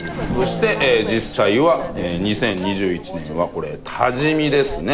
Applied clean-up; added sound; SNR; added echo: none; Train + Race car, auto racing / Accelerating, revving, vroom; 9 dB; none.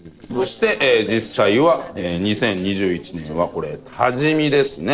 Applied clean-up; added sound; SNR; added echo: neural separator model SepFormer DNS4.